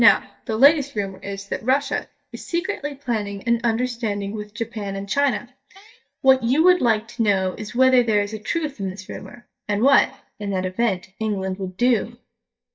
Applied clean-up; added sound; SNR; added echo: neural mask model DeepFilterNet 3.